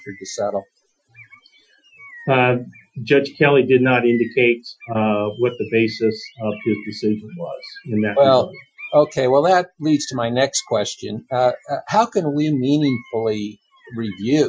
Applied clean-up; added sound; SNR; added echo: classical method Wiener filter.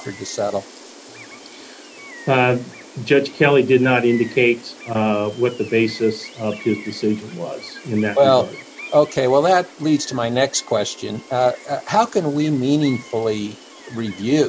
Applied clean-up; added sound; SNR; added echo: none; Gull, seagull; 20 dB; none.